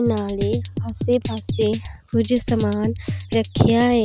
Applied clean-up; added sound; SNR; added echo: none; Drum kit; 6 dB; none.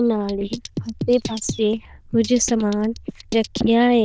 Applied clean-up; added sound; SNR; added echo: neural diffusion model UNIVERSE++.